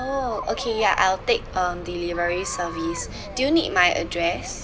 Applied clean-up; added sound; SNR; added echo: none; Chatter; 11 dB; none.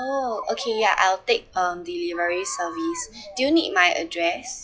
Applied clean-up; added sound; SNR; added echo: classical method log-MMSE.